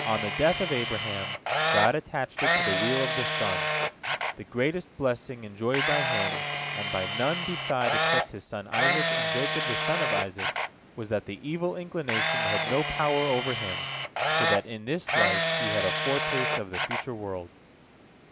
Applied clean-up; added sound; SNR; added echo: none; Camera; -2 dB; none.